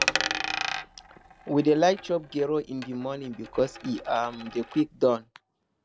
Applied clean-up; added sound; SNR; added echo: none; Coin (dropping); 7 dB; none.